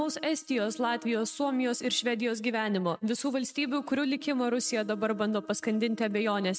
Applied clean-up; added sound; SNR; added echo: neural mask model RNNoise.